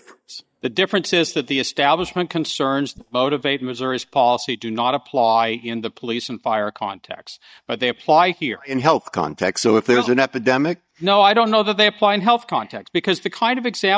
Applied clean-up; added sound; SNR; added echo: neural mask model DeepFilterNet 3.